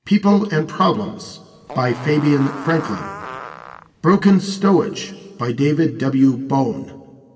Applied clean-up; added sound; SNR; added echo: none; Fart; 14 dB; reverberation time 1.8 s.